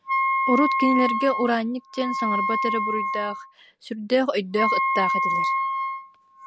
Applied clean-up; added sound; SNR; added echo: none; Wind instrument, woodwind instrument; -1 dB; none.